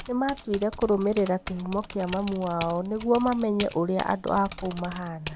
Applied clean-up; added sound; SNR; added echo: none; Typing; 13 dB; none.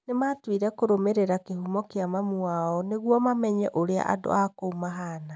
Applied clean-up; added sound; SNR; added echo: none; none; none; none.